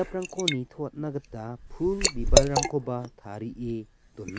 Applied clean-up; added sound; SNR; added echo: none; Liquid; -3 dB; none.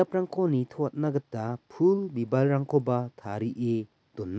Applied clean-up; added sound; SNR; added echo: none; none; none; none.